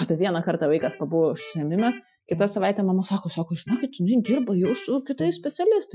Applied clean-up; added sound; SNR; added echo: classical method Wiener filter.